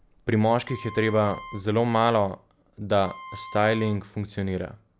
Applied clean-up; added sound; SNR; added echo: none; Wind instrument, woodwind instrument; 18 dB; none.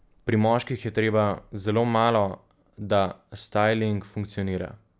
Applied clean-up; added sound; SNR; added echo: none; none; none; none.